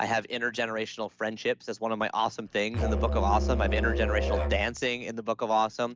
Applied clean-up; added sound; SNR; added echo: none; Musical instrument; -1 dB; none.